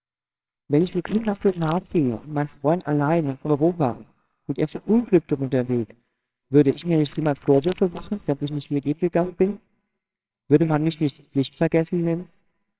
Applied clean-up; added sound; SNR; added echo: neural separator model SepFormer WHAMR!.